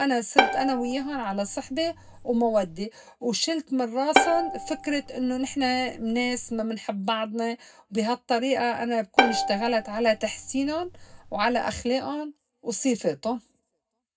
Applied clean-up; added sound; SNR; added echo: none; Bowed string instrument; 2 dB; reverberation time 0.3 s.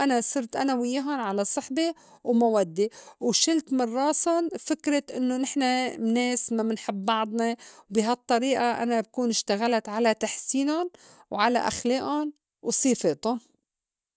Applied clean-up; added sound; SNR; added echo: none; none; none; none.